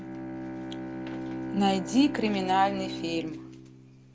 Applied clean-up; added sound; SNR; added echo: none; Bowed string instrument; 7 dB; none.